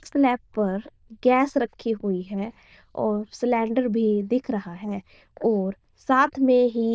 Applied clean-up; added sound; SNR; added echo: neural diffusion model UNIVERSE++.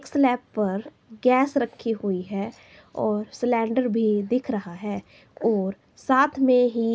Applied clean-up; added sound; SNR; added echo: none; none; none; none.